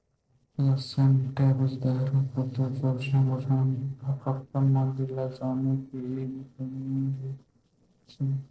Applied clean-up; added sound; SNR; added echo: neural separator model SepFormer DNS4.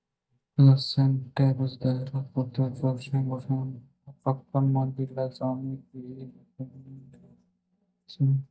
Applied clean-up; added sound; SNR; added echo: neural mask model DeepFilterNet 3.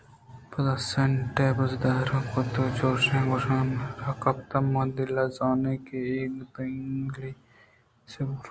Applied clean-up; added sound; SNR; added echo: none; none; none; none.